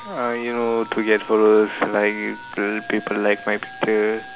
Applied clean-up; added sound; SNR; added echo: none; Telephone; 17 dB; none.